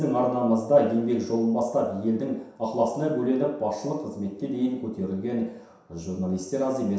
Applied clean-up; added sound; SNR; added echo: none; none; none; reverberation time 0.7 s.